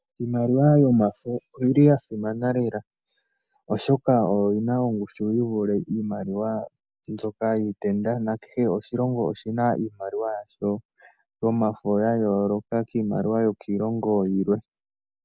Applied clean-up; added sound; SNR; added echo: none; none; none; none.